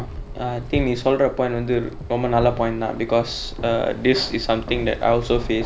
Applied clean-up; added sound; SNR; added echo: none; Keys jangling; 11 dB; none.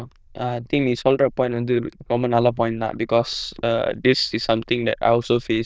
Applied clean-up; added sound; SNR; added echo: neural diffusion model UNIVERSE++.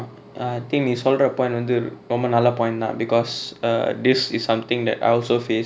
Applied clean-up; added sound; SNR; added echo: none; none; none; none.